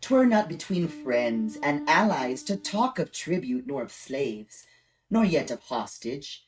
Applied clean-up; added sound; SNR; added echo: neural mask model RNNoise.